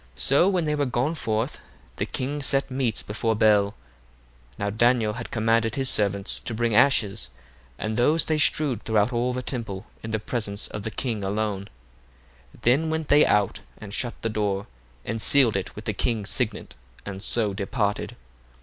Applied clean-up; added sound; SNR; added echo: none; none; none; none.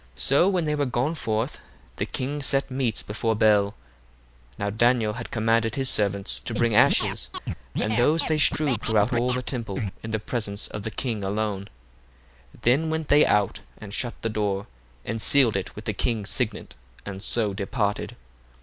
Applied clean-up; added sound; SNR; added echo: none; Scratching (performance technique); 5 dB; none.